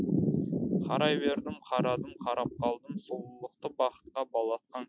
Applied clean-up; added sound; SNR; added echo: none; none; none; none.